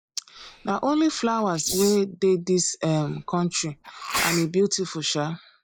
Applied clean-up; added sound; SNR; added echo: neural mask model Resemble Enhance denoiser.